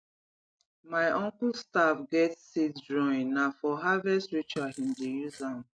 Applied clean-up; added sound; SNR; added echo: neural mask model RNNoise.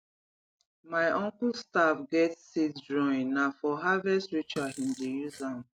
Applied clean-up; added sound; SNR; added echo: none; Fart; 19 dB; none.